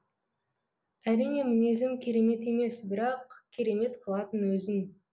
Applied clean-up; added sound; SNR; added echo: none; none; none; none.